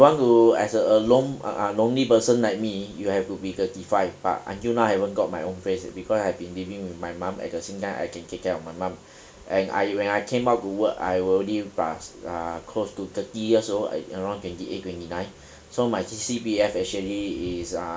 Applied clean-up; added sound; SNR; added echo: none; none; none; none.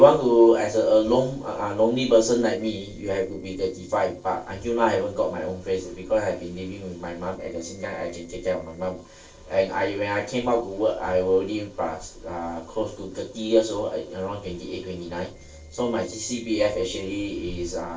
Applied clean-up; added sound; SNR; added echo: neural separator model SepFormer DNS4.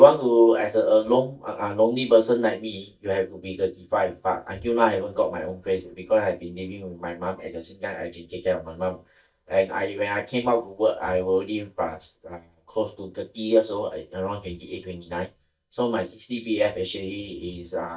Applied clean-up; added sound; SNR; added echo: neural mask model DeepFilterNet 3.